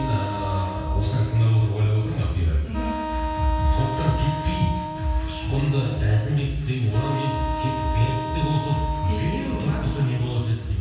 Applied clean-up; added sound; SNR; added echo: none; Wind instrument, woodwind instrument; 9 dB; reverberation time 1.2 s.